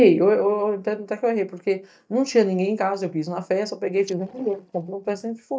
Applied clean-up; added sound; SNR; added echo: neural mask model DeepFilterNet 3.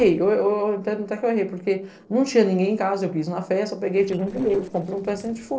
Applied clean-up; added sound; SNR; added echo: neural separator model SepFormer DNS4.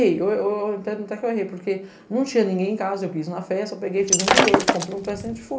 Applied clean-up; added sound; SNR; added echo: none; Shatter; -2 dB; reverberation time 1.9 s.